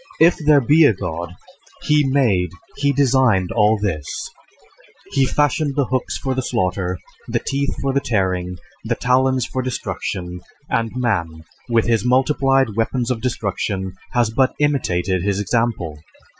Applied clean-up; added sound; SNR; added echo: classical method Wiener filter.